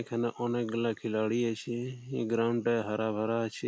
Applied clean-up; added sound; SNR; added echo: none; none; none; none.